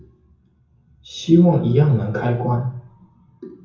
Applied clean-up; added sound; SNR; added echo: none; none; none; reverberation time 0.6 s.